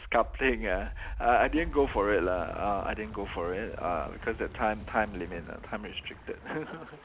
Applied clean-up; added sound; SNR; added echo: none; Wind; 10 dB; none.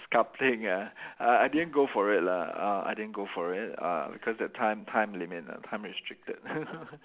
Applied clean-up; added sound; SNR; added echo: none; none; none; none.